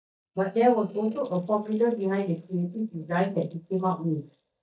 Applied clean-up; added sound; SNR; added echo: neural mask model DeepFilterNet 3.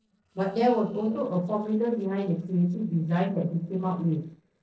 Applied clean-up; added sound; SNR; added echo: neural separator model SepFormer DNS4.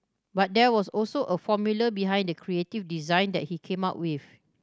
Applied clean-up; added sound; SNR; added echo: none; none; none; none.